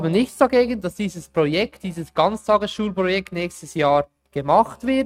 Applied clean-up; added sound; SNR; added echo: neural mask model RNNoise.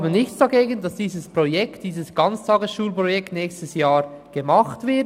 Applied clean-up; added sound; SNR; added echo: none; none; none; none.